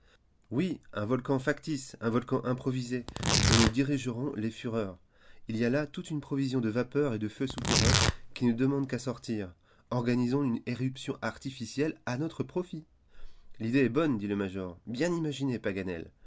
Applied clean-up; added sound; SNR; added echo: none; Tearing; -1 dB; none.